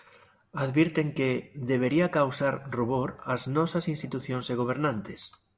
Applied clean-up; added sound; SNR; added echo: none; none; none; none.